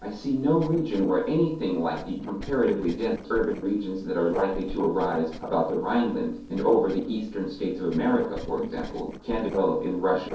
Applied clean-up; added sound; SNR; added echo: neural separator model SepFormer DNS4.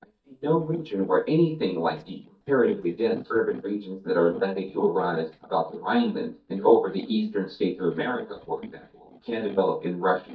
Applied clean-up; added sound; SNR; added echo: neural mask model DeepFilterNet 3.